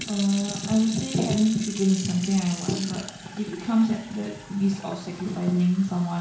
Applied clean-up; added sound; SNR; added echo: none; Fill (with liquid) / Sink (filling or washing); 14 dB; reverberation time 0.6 s.